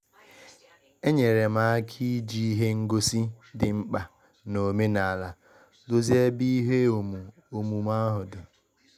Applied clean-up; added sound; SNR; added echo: none; none; none; none.